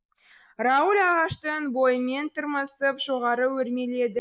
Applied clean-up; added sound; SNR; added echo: neural mask model Resemble Enhance denoiser.